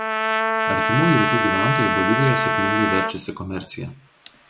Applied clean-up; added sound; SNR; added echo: none; Trumpet; -2 dB; none.